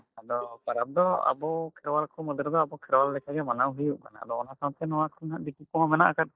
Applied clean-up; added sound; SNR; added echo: neural mask model DeepFilterNet 3.